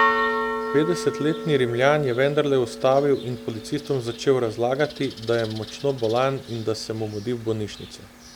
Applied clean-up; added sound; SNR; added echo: none; Church bell; 7 dB; none.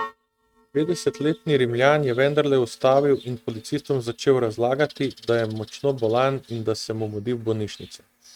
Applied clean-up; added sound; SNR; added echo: neural mask model RNNoise.